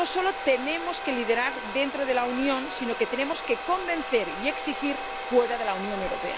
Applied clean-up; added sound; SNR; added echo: none; Domestic sounds, home sounds; 6 dB; none.